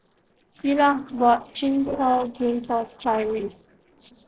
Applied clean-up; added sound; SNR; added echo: neural separator model SepFormer DNS4.